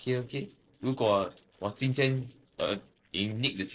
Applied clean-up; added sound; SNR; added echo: neural separator model SepFormer DNS4.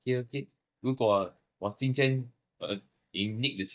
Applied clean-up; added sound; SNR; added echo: neural mask model DeepFilterNet 3.